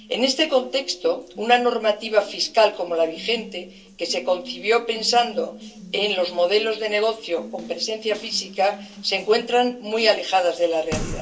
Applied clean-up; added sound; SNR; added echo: none; Water tap, faucet; 17 dB; reverberation time 0.2 s.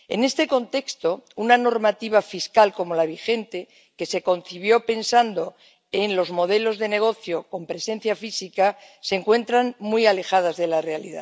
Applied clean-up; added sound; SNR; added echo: none; none; none; none.